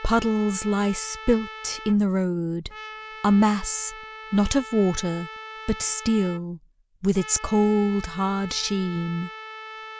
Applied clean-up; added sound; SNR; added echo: none; Trumpet; 15 dB; none.